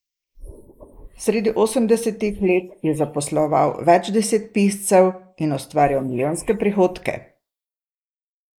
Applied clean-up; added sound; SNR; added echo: neural mask model Resemble Enhance denoiser.